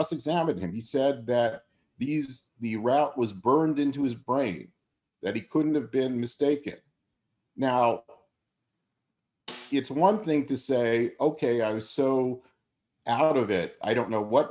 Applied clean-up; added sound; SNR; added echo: neural mask model RNNoise.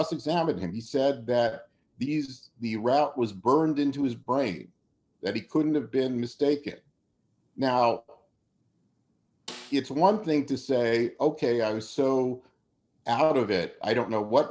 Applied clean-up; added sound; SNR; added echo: neural separator model SepFormer DNS4.